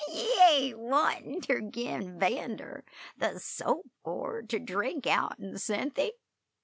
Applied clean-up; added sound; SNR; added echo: none; none; none; none.